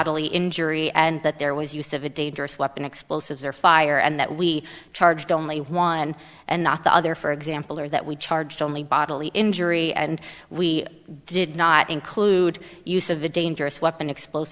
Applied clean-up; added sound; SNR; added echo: none; none; none; none.